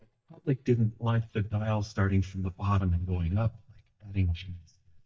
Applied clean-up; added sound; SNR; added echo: neural mask model DeepFilterNet 3.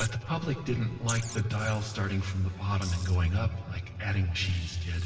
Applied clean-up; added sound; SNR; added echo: none; Wild animals; 17 dB; reverberation time 2.7 s.